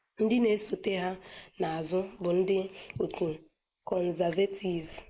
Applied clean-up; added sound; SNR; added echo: neural mask model Resemble Enhance denoiser.